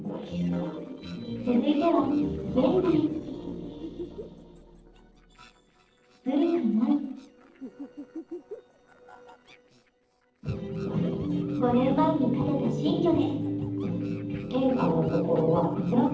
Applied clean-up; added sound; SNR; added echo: neural separator model SepFormer DNS4.